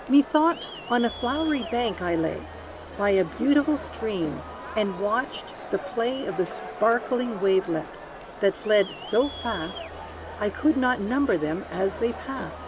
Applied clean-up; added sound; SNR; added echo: none; Crowd; 12 dB; none.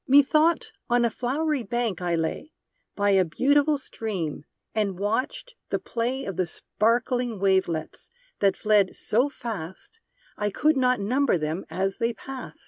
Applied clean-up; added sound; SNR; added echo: none; none; none; none.